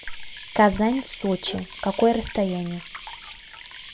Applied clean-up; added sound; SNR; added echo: none; Liquid + Insect; 14 dB; none.